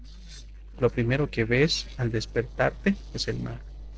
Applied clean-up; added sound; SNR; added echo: neural separator model SepFormer DNS4.